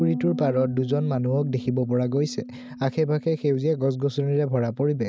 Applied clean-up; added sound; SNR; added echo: none; Piano; 12 dB; none.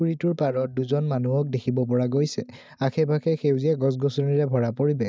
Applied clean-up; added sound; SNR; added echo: neural mask model DeepFilterNet 3.